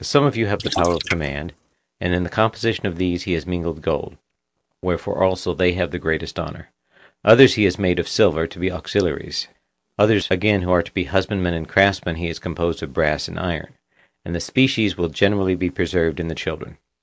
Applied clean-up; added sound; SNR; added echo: neural mask model Resemble Enhance denoiser.